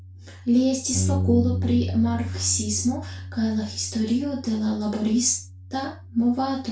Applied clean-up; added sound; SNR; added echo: none; Bass guitar; 6 dB; reverberation time 0.3 s.